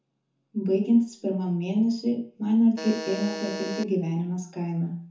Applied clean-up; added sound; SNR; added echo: none; Alarm; 9 dB; reverberation time 0.7 s.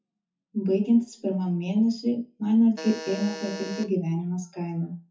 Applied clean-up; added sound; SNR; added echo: classical method WPE with log-MMSE.